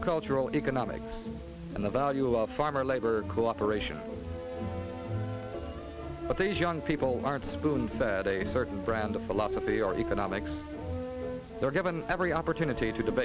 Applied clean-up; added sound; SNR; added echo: none; none; none; none.